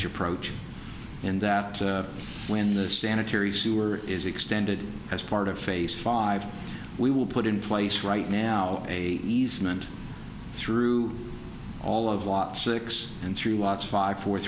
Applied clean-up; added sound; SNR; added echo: none; none; none; none.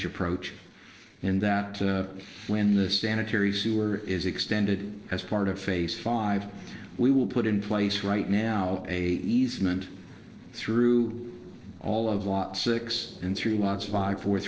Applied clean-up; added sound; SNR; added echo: neural separator model SepFormer DNS4.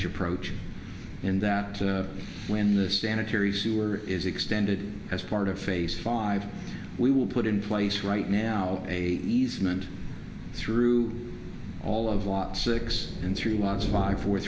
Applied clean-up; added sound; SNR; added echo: none; Thunder; 10 dB; reverberation time 2.0 s.